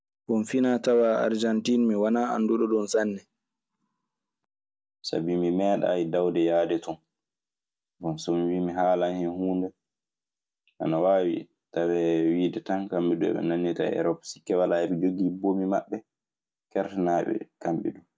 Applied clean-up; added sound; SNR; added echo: none; none; none; none.